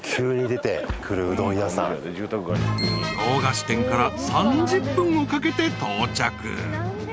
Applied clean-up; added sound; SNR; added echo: none; Splash, splatter; 17 dB; none.